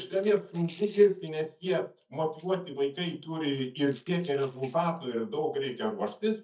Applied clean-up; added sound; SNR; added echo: neural mask model DeepFilterNet 3.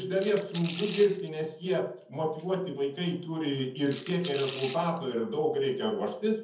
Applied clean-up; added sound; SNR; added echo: none; Rattle / Rattle (instrument); 13 dB; reverberation time 0.7 s.